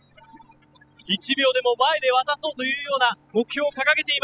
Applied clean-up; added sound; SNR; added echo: classical method spectral subtraction.